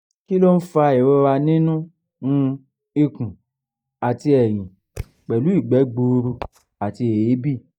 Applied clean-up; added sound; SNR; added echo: neural mask model DeepFilterNet 3.